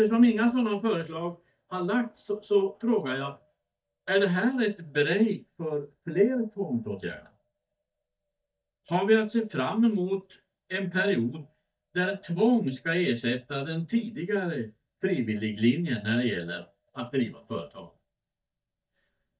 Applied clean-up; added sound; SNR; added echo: neural mask model DeepFilterNet 3.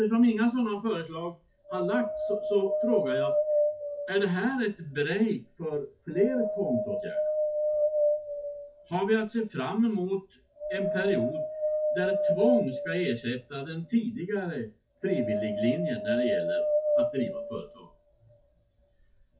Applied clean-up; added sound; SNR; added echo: classical method WPE with log-MMSE.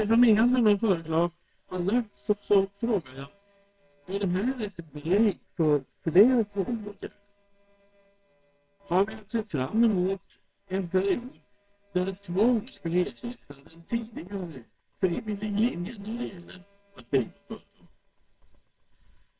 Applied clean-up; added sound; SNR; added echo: neural separator model SepFormer WHAMR!.